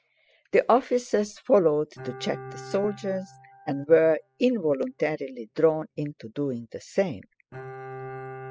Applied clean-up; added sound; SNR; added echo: classical method spectral subtraction.